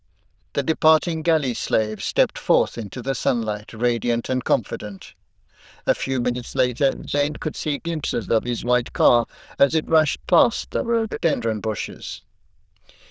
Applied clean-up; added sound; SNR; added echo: neural diffusion model UNIVERSE++.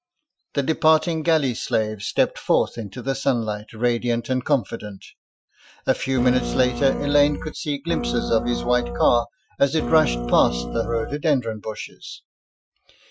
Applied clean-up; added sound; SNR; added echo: classical method Wiener filter.